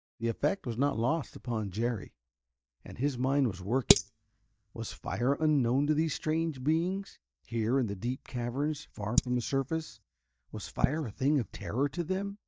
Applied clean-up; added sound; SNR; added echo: neural mask model DeepFilterNet 3.